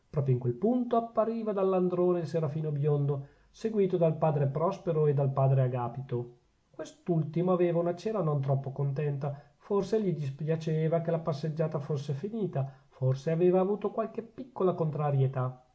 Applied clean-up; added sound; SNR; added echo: none; none; none; none.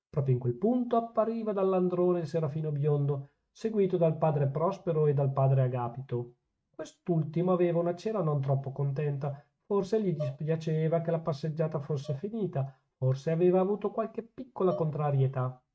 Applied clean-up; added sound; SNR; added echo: neural mask model RNNoise.